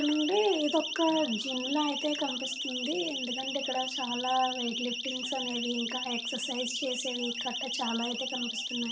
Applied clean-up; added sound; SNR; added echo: none; Siren; 4 dB; reverberation time 0.8 s.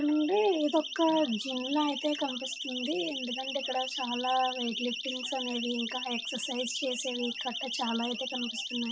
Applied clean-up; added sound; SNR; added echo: classical method WPE with log-MMSE.